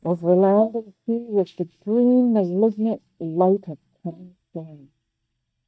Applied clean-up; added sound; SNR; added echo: neural mask model DeepFilterNet 3.